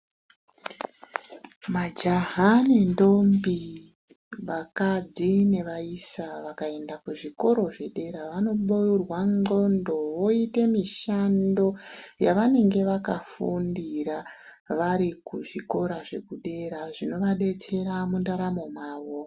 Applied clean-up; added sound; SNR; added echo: none; none; none; none.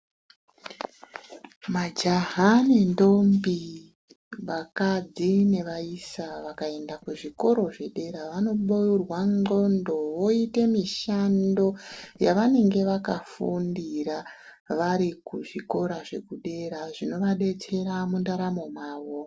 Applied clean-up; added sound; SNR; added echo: neural separator model SepFormer DNS4.